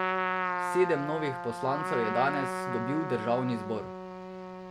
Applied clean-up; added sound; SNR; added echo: none; Trumpet; 2 dB; none.